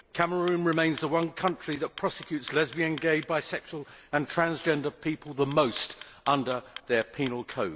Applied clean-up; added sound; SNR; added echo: none; Clock; 20 dB; none.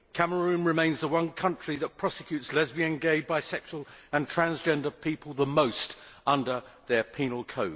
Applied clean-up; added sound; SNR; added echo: none; none; none; none.